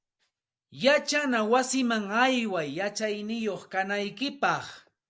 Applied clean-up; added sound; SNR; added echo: none; none; none; none.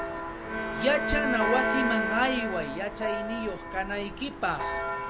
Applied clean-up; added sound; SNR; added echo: none; Church bell + Bowed string instrument; 0 dB; none.